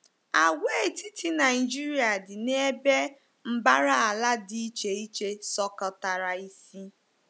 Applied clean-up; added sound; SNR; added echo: none; none; none; none.